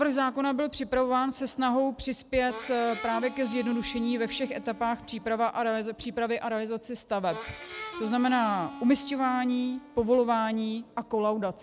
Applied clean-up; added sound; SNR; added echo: none; Harmonica; 16 dB; none.